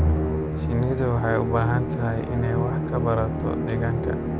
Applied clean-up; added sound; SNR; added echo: none; Musical instrument; -1 dB; none.